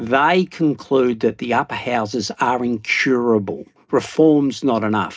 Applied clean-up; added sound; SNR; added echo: none; none; none; reverberation time 0.3 s.